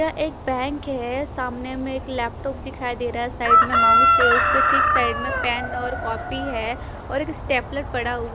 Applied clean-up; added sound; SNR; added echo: none; Chicken, rooster; -4 dB; none.